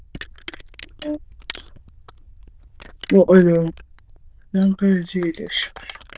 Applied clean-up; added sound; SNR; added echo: neural diffusion model UNIVERSE++.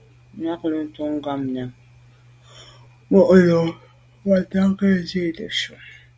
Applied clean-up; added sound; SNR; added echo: none; none; none; none.